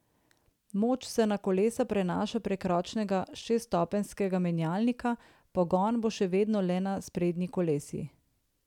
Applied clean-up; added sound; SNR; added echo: none; none; none; none.